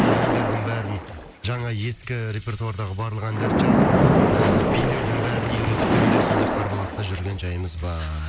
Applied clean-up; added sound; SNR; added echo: none; Splash, splatter; -5 dB; none.